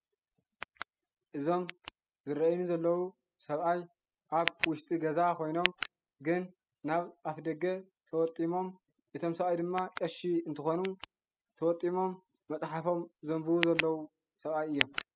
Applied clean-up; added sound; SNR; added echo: classical method spectral subtraction.